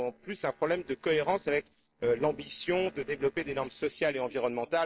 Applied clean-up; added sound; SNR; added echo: neural separator model SepFormer DNS4.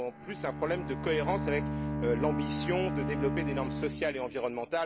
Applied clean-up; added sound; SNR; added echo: none; Bowed string instrument; 2 dB; none.